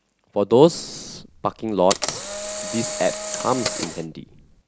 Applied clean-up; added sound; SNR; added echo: none; Camera; 8 dB; none.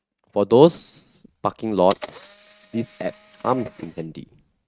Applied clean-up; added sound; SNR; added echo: neural mask model RNNoise.